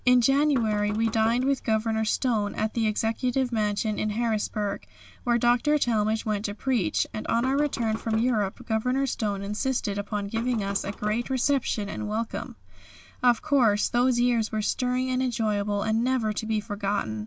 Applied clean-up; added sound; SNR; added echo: none; Knock; 17 dB; none.